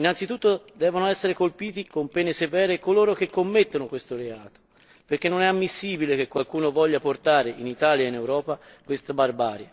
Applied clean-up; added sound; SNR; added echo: neural separator model SepFormer DNS4.